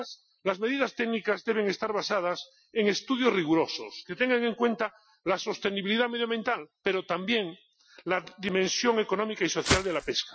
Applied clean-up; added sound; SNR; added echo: classical method Wiener filter.